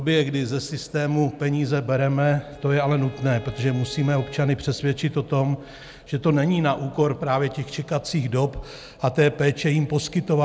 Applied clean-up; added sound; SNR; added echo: none; Bowed string instrument; 19 dB; none.